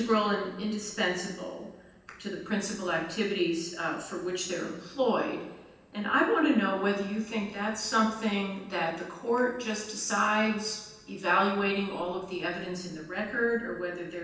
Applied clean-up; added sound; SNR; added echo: none; none; none; reverberation time 0.9 s.